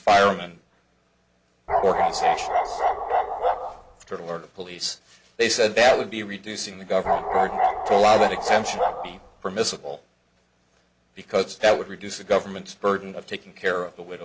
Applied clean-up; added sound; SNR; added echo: none; Bark; -1 dB; none.